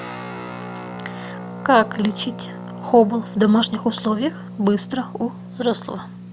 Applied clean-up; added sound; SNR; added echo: none; Guitar; 12 dB; none.